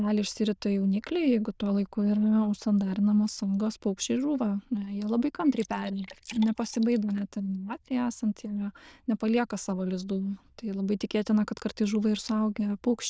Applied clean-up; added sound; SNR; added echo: neural diffusion model UNIVERSE++.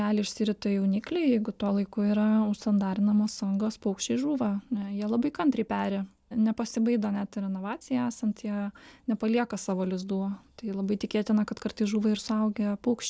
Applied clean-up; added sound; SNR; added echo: none; none; none; none.